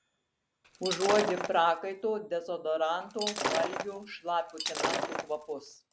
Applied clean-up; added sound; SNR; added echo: none; Shatter; 3 dB; none.